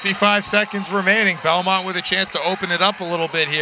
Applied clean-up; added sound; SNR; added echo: none; none; none; none.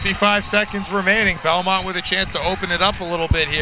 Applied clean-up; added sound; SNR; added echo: none; Writing; 10 dB; none.